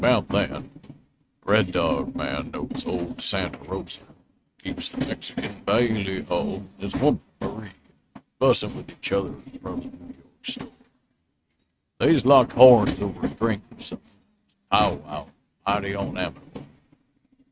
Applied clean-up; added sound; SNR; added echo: neural mask model RNNoise.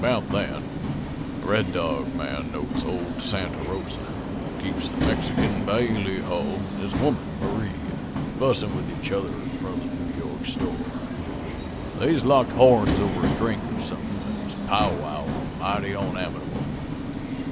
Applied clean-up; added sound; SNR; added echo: none; Subway, metro, underground; 1 dB; none.